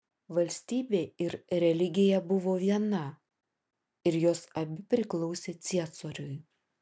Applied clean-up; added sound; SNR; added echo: none; none; none; none.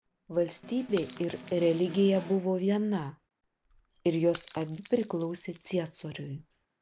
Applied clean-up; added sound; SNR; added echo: none; Snare drum + Shatter / Crushing; 18 dB; none.